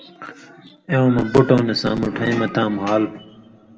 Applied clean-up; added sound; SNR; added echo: none; none; none; reverberation time 1.3 s.